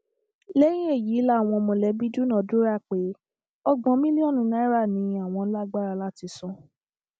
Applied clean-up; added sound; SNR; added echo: none; none; none; none.